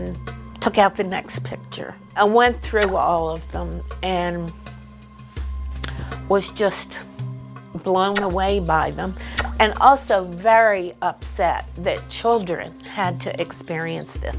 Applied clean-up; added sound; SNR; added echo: none; Splash, splatter; 12 dB; none.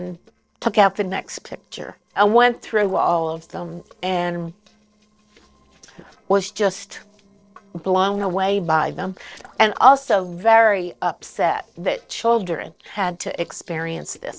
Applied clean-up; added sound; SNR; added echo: neural separator model SepFormer DNS4.